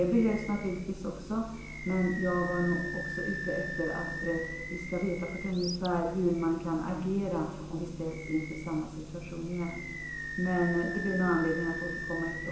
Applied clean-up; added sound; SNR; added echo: none; Animal; 10 dB; reverberation time 1.1 s.